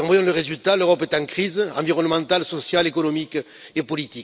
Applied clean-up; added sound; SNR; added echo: none; none; none; none.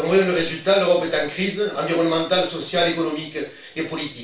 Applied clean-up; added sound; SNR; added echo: none; none; none; reverberation time 0.3 s.